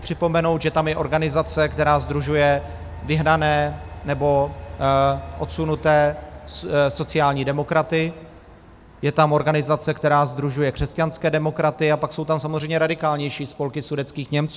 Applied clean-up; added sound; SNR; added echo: none; Train; 17 dB; none.